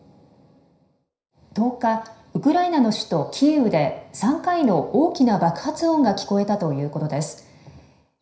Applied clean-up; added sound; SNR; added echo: none; none; none; reverberation time 0.5 s.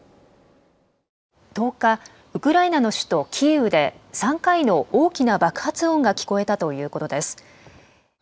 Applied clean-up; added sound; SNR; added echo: none; none; none; none.